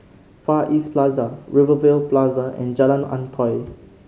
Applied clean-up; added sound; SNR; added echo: none; none; none; none.